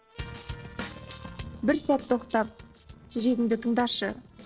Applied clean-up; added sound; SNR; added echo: neural separator model SepFormer DNS4.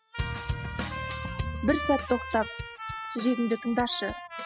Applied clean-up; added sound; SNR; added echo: classical method spectral subtraction.